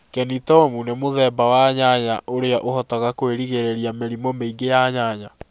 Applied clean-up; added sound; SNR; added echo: none; none; none; none.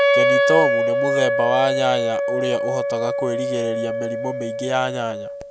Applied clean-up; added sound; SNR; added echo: none; Wind instrument, woodwind instrument; -3 dB; none.